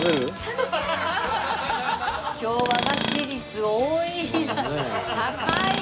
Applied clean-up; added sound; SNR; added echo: none; Tools; 6 dB; none.